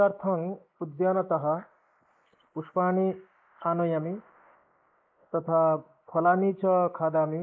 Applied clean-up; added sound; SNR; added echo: neural mask model Resemble Enhance denoiser.